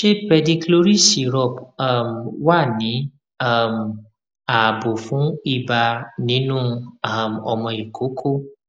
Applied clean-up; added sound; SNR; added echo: none; none; none; none.